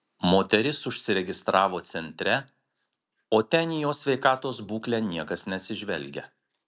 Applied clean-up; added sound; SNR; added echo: none; none; none; none.